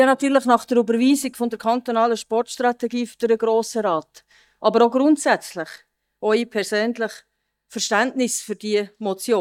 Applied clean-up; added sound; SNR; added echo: neural mask model DeepFilterNet 3.